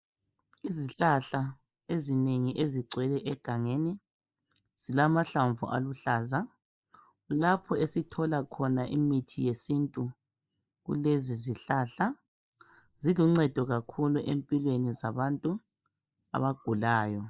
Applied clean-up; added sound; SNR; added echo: neural mask model Resemble Enhance denoiser.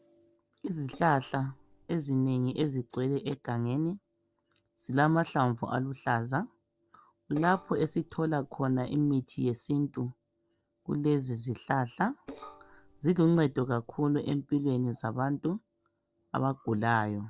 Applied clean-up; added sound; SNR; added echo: neural separator model SepFormer DNS4.